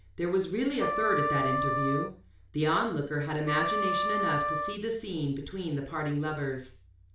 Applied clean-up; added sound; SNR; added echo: none; Wind instrument, woodwind instrument; 1 dB; reverberation time 0.4 s.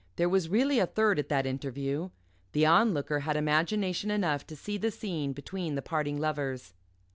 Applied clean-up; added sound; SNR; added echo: none; none; none; none.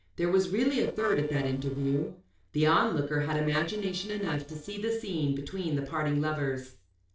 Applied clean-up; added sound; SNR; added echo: neural separator model SepFormer DNS4.